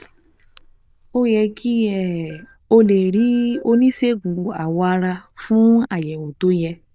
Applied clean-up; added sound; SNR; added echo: neural diffusion model UNIVERSE++.